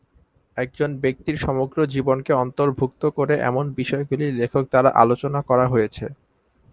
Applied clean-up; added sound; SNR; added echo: none; none; none; none.